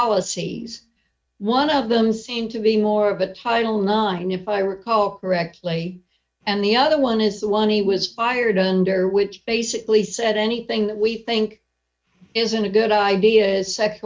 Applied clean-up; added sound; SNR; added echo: neural mask model RNNoise.